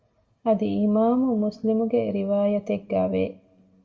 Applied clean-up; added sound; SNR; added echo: none; none; none; reverberation time 0.3 s.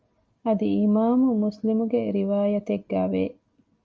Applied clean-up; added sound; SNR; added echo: none; none; none; none.